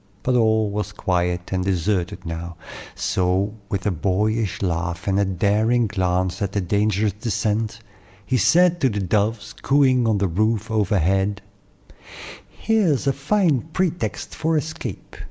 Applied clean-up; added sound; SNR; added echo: none; none; none; none.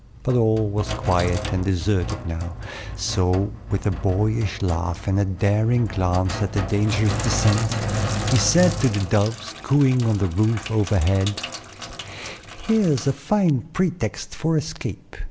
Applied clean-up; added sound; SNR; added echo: none; Sink (filling or washing); 8 dB; none.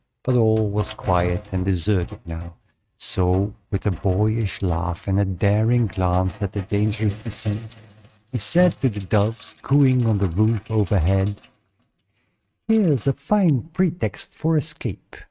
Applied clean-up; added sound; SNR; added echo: neural mask model RNNoise.